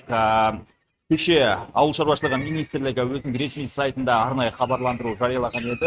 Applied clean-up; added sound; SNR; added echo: neural mask model RNNoise.